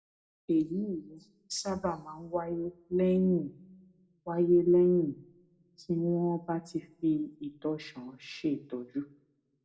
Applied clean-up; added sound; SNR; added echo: none; none; none; reverberation time 0.5 s.